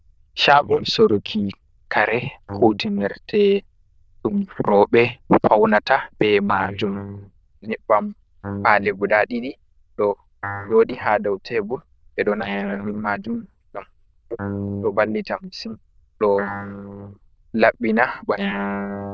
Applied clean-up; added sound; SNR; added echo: neural diffusion model UNIVERSE++.